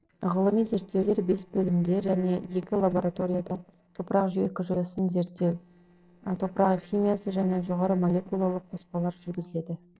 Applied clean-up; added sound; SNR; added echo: neural separator model SepFormer DNS4.